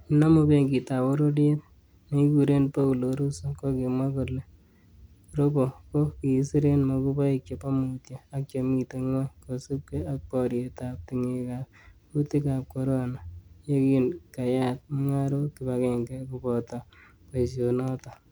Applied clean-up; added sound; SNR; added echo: none; none; none; none.